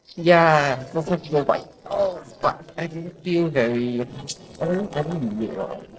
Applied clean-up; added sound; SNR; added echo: neural separator model SepFormer DNS4.